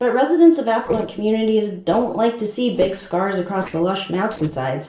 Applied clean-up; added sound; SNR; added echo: neural separator model SepFormer DNS4.